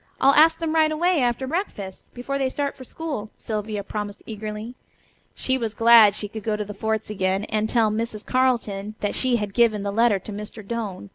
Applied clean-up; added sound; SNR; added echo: none; none; none; none.